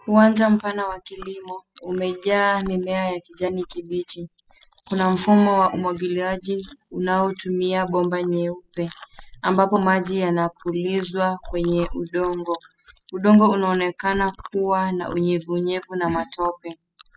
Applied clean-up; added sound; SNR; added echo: classical method spectral subtraction.